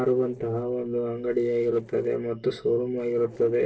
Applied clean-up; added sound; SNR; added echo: neural separator model SepFormer DNS4.